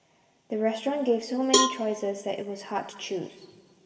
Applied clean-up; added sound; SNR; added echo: none; Cowbell; 0 dB; reverberation time 2.6 s.